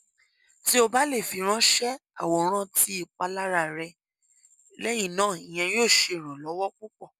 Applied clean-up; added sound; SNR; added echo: none; none; none; none.